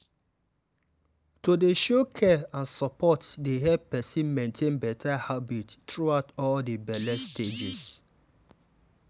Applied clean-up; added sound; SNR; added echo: none; none; none; none.